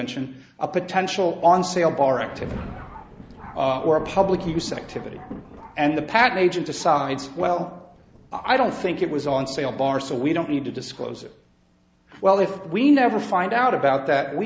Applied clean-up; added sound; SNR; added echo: none; Thunder; 20 dB; none.